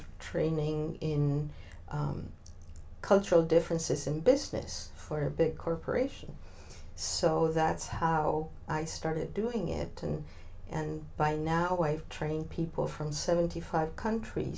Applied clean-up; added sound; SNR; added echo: none; none; none; none.